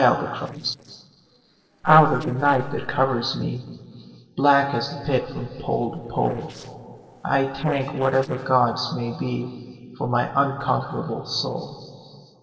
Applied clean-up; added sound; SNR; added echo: neural separator model SepFormer DNS4.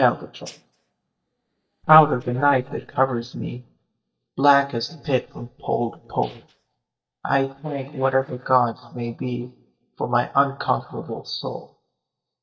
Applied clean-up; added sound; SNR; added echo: neural mask model DeepFilterNet 3.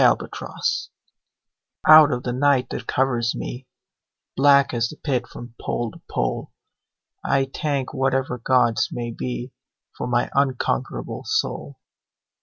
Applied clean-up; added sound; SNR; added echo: none; none; none; none.